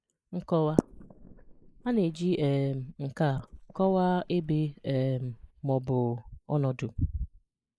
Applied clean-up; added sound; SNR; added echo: neural mask model Resemble Enhance denoiser.